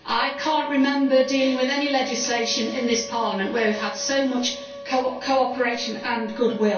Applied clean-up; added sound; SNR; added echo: none; Wind instrument, woodwind instrument; 13 dB; reverberation time 0.3 s.